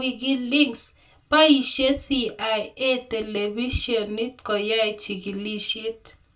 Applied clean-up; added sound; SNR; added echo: none; none; none; reverberation time 0.2 s.